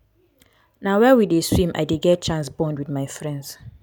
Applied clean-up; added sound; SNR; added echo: none; none; none; none.